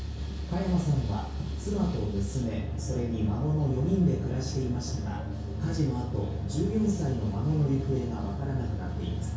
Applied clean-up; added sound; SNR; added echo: none; none; none; reverberation time 0.6 s.